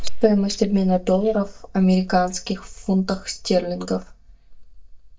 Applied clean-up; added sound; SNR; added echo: neural mask model DeepFilterNet 3.